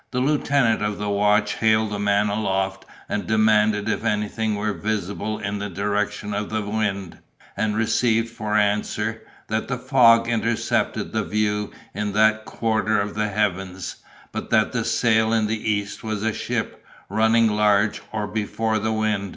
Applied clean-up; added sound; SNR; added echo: none; none; none; none.